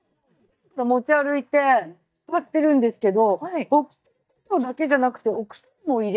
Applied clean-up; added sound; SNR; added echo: neural mask model DeepFilterNet 3.